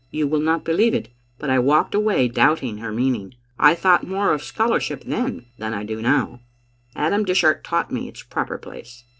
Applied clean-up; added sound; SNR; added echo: neural separator model SepFormer DNS4.